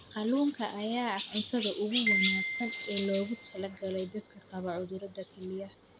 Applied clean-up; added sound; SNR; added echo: none; Marimba, xylophone + Chirp, tweet; 0 dB; none.